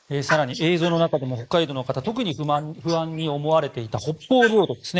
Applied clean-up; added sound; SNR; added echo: neural mask model Resemble Enhance denoiser.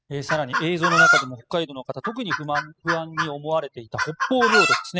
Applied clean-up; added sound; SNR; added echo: classical method spectral subtraction.